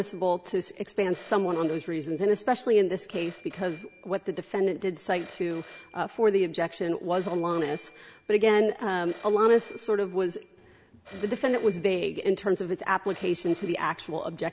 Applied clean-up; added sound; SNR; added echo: none; Telephone; 19 dB; none.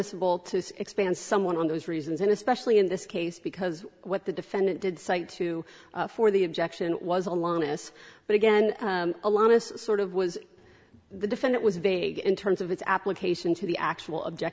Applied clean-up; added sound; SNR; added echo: none; none; none; none.